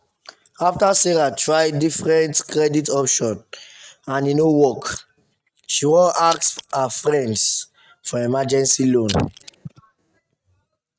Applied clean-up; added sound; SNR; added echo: neural mask model RNNoise.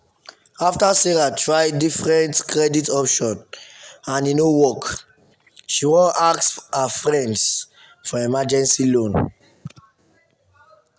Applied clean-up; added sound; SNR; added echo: none; none; none; none.